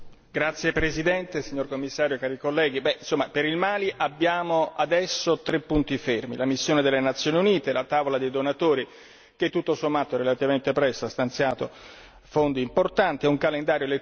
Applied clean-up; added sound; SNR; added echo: none; none; none; none.